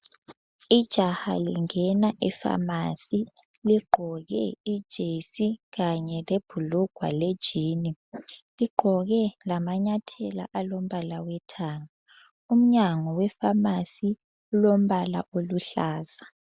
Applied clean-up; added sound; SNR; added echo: none; none; none; none.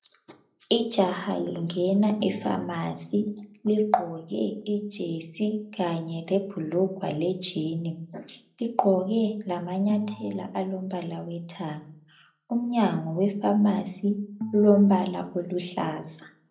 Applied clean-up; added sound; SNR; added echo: none; Organ; 13 dB; reverberation time 0.4 s.